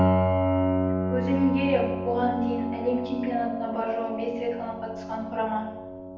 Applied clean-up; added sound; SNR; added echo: none; Piano; -1 dB; reverberation time 0.9 s.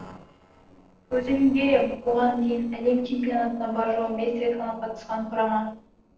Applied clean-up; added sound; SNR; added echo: neural separator model SepFormer DNS4.